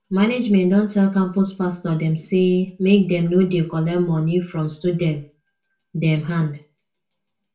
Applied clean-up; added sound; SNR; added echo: none; none; none; reverberation time 0.3 s.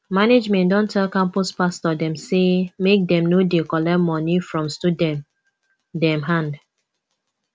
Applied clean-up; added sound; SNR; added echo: none; none; none; none.